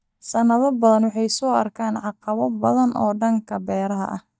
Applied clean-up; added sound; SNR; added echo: neural mask model DeepFilterNet 3.